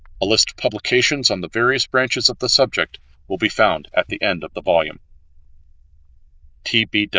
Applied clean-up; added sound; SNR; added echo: neural diffusion model UNIVERSE++.